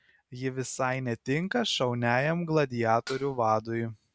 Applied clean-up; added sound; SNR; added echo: none; Dishes, pots, and pans; 18 dB; none.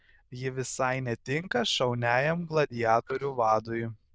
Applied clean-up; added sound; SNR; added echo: neural diffusion model UNIVERSE++.